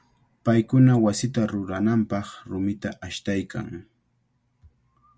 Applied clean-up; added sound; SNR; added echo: none; none; none; none.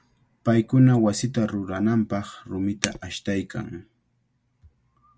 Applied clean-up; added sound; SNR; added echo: neural mask model Resemble Enhance denoiser.